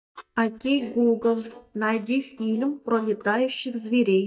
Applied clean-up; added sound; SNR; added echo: neural mask model DeepFilterNet 3.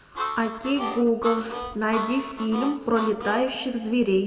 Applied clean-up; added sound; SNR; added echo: none; Harmonica; 8 dB; reverberation time 1.6 s.